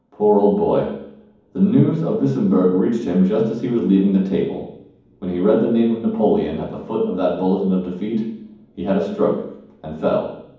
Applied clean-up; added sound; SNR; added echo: none; none; none; reverberation time 1.2 s.